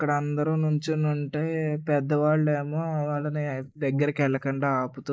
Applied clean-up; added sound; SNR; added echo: neural mask model Resemble Enhance denoiser.